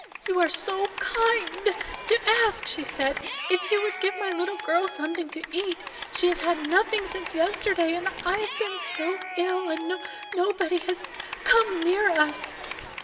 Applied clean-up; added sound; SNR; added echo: none; Cheering / Clapping; 10 dB; reverberation time 1.4 s.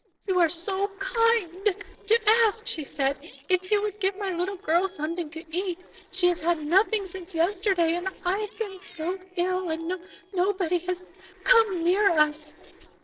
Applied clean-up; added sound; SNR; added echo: neural separator model SepFormer DNS4.